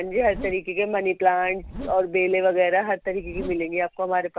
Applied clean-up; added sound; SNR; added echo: none; Zipper (clothing); 17 dB; none.